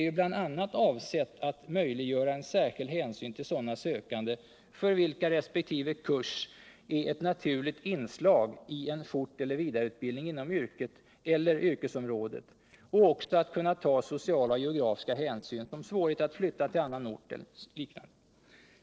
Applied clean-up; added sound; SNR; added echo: neural separator model SepFormer DNS4.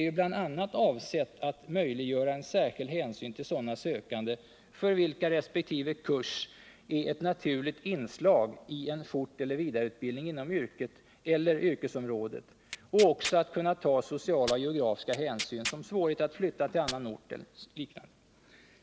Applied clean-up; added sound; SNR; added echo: none; Tearing; 11 dB; none.